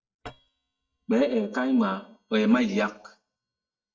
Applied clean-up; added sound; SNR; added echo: neural mask model DeepFilterNet 3.